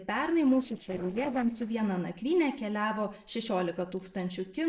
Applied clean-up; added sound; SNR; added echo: neural separator model SepFormer DNS4.